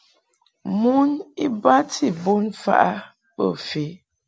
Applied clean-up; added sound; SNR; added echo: none; none; none; none.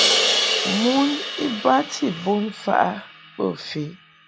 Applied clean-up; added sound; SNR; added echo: none; Crash cymbal; 2 dB; none.